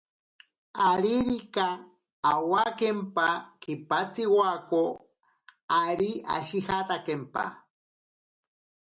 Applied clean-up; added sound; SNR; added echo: none; none; none; none.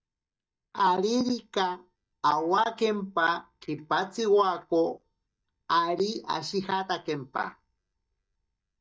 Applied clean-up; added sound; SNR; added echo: neural mask model DeepFilterNet 3.